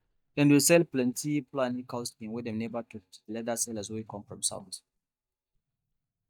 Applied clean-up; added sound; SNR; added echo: neural mask model DeepFilterNet 3.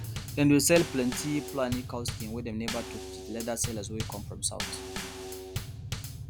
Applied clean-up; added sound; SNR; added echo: none; Bass drum / Snare drum / Drum kit; 7 dB; none.